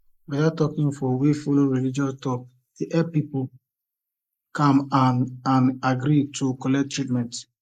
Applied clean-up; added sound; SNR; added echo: neural mask model Resemble Enhance denoiser.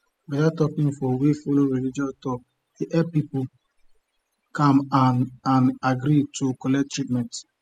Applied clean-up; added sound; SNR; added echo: classical method spectral subtraction.